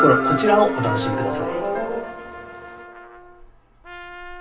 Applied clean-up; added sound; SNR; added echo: none; Trumpet; 18 dB; reverberation time 0.3 s.